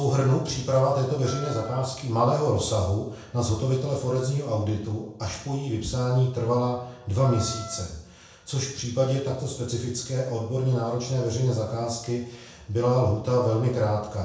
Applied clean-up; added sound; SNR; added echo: none; Wind instrument, woodwind instrument; 15 dB; reverberation time 0.7 s.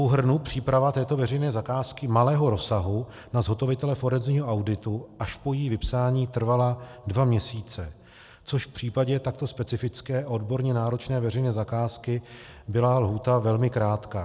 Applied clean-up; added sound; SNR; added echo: none; none; none; none.